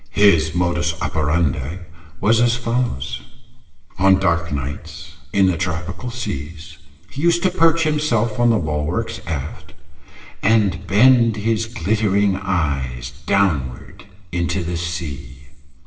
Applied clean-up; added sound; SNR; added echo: none; none; none; reverberation time 1.4 s.